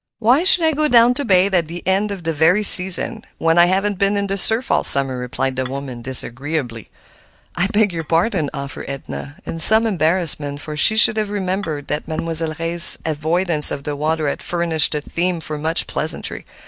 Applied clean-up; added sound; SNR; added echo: neural mask model DeepFilterNet 3.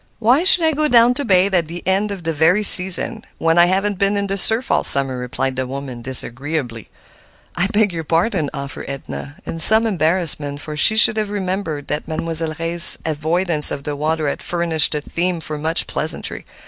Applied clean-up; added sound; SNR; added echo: none; none; none; none.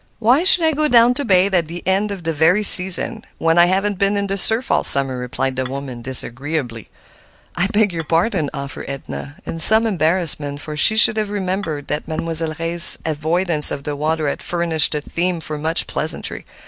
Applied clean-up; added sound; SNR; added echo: none; Dishes, pots, and pans / Chink, clink; 18 dB; none.